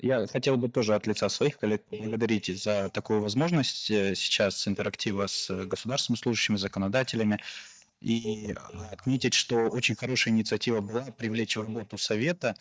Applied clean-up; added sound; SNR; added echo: neural mask model DeepFilterNet 3.